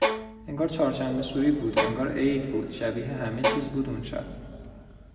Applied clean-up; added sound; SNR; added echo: none; Bowed string instrument; 4 dB; reverberation time 2.4 s.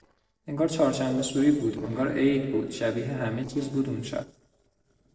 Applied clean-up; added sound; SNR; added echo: neural separator model SepFormer DNS4.